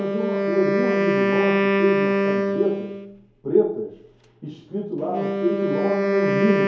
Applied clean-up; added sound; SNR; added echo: none; Wind instrument, woodwind instrument; -3 dB; reverberation time 2.4 s.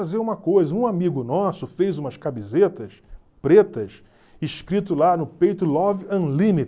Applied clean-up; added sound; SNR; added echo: none; none; none; none.